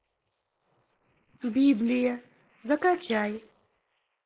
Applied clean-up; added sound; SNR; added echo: neural mask model Resemble Enhance denoiser.